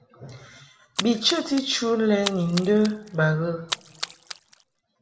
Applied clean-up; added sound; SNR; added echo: none; Splash, splatter; 10 dB; reverberation time 0.8 s.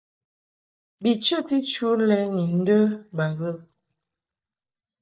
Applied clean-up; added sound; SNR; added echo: neural mask model DeepFilterNet 3.